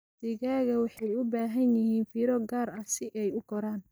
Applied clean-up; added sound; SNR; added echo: neural mask model DeepFilterNet 3.